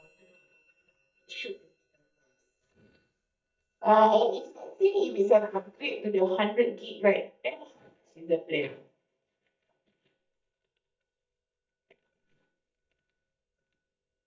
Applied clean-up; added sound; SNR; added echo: neural mask model DeepFilterNet 3.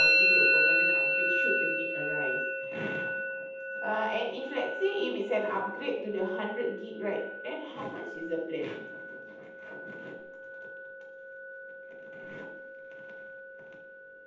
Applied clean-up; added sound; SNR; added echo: none; Musical instrument; -5 dB; reverberation time 0.8 s.